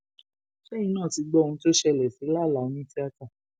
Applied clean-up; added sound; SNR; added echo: none; none; none; none.